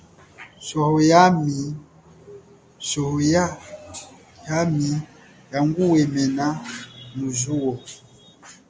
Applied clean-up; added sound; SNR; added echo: none; none; none; none.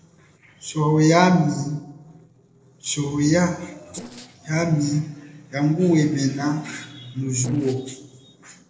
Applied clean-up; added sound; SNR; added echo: neural separator model SepFormer DNS4.